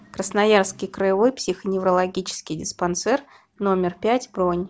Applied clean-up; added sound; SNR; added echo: none; none; none; none.